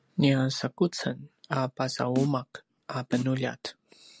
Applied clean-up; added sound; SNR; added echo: none; Snare drum; 8 dB; none.